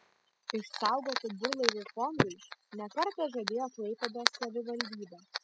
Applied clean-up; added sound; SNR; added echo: classical method spectral subtraction.